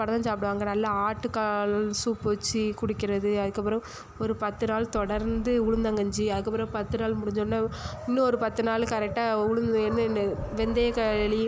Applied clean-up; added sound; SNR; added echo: none; Wind; 10 dB; none.